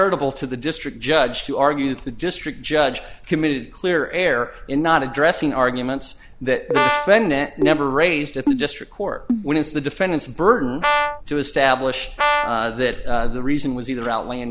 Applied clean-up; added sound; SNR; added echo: none; Brass instrument + Keyboard (musical); 3 dB; none.